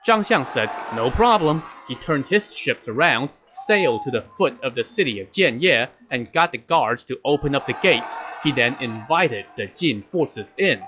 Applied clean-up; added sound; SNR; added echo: classical method log-MMSE.